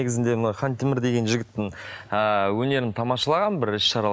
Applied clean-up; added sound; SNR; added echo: none; none; none; none.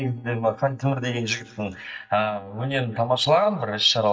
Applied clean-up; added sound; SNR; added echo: neural mask model DeepFilterNet 3.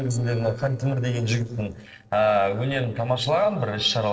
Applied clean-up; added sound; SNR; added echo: neural separator model SepFormer DNS4.